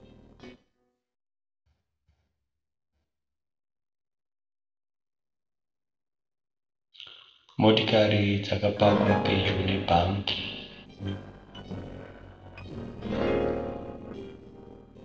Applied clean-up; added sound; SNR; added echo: neural separator model SepFormer DNS4.